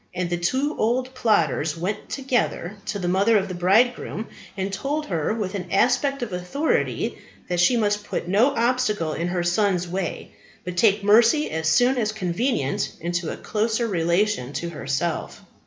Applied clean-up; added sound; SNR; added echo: none; none; none; none.